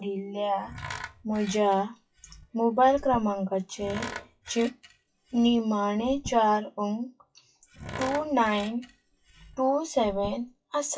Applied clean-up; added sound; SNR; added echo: classical method WPE with log-MMSE.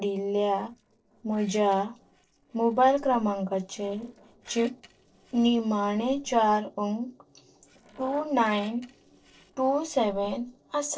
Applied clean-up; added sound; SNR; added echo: neural separator model SepFormer DNS4.